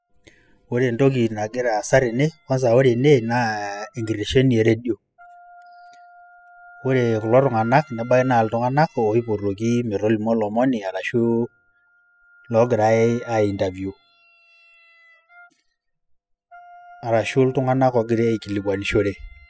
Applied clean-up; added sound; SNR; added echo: classical method spectral subtraction.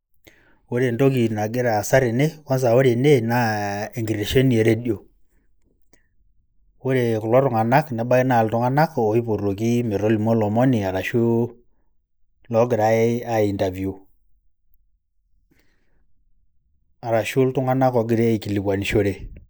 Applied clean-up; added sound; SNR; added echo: neural mask model Resemble Enhance denoiser.